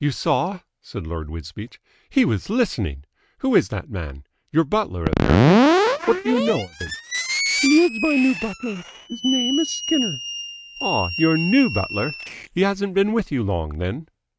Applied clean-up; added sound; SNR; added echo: neural mask model RNNoise.